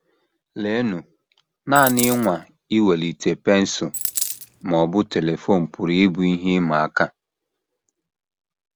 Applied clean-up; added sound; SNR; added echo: none; Coin (dropping); 5 dB; none.